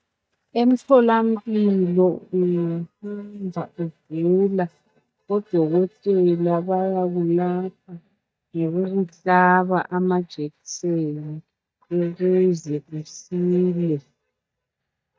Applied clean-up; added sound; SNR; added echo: neural mask model DeepFilterNet 3.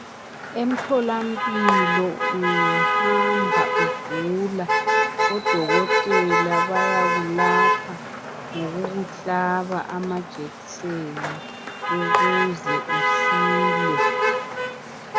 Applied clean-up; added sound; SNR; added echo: none; Motor vehicle (road); -4 dB; none.